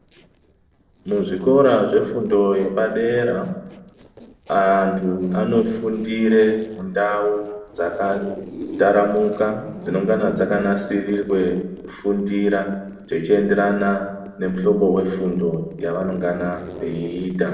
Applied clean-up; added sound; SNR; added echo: neural separator model SepFormer DNS4.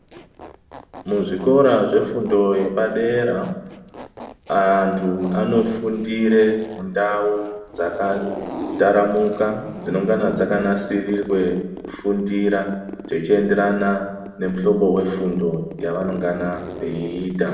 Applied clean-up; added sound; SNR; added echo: none; Zipper (clothing); 16 dB; reverberation time 0.9 s.